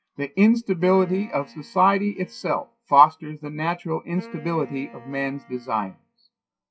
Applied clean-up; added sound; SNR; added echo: classical method WPE with log-MMSE.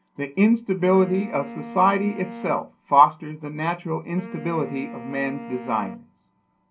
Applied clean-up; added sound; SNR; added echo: none; Wind instrument, woodwind instrument; 15 dB; reverberation time 0.3 s.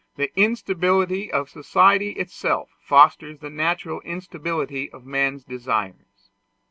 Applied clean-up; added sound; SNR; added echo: none; none; none; none.